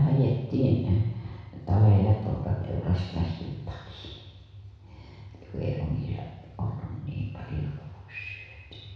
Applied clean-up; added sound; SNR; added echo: none; none; none; reverberation time 1.1 s.